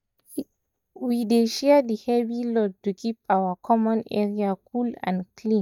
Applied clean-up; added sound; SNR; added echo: neural mask model DeepFilterNet 3.